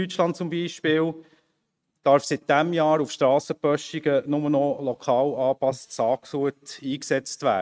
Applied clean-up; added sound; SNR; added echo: neural mask model RNNoise.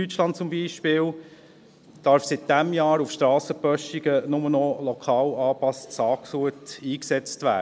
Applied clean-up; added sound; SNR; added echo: none; none; none; none.